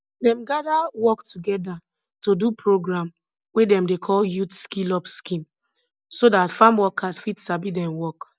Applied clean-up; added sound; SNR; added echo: none; none; none; none.